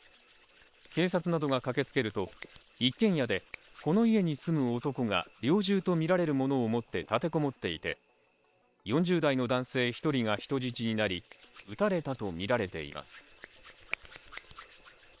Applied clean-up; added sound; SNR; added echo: neural separator model SepFormer WHAM!.